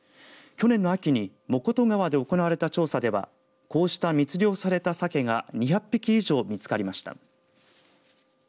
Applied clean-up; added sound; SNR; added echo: none; none; none; none.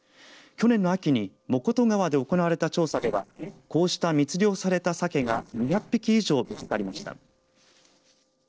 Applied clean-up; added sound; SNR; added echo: neural separator model SepFormer DNS4.